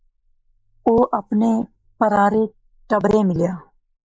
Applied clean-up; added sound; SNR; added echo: neural mask model Resemble Enhance denoiser.